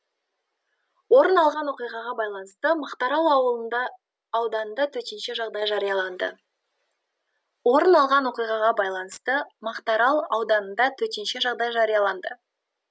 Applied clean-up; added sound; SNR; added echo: none; none; none; none.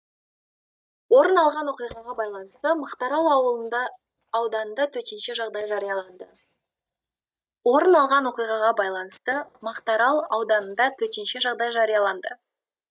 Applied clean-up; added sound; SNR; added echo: neural mask model DeepFilterNet 3.